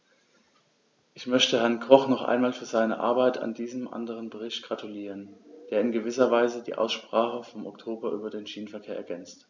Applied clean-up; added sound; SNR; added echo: none; none; none; none.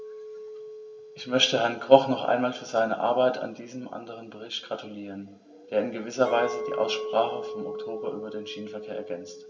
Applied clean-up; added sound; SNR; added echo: none; Chink, clink; 11 dB; reverberation time 1.5 s.